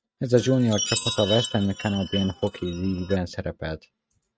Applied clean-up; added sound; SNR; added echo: neural mask model RNNoise.